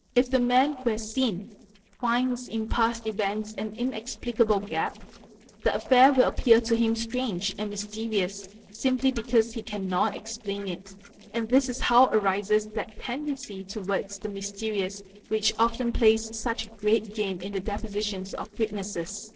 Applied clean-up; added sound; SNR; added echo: neural separator model SepFormer DNS4.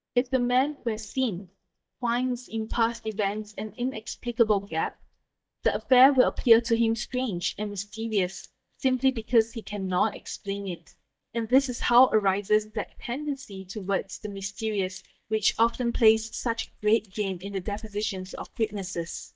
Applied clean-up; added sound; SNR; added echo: neural mask model DeepFilterNet 3.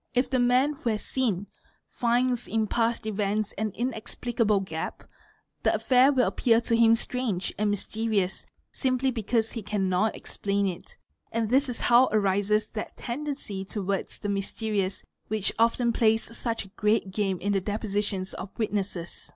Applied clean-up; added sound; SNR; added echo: none; none; none; none.